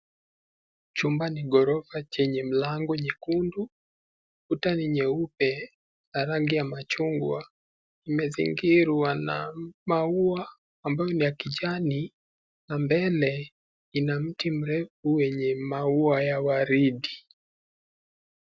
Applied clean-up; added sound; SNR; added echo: none; none; none; none.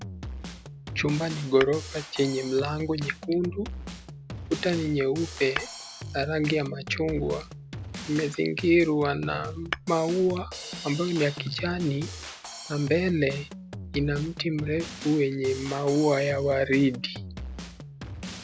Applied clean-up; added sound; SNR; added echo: none; Tap / Hammer + Drum kit; 11 dB; none.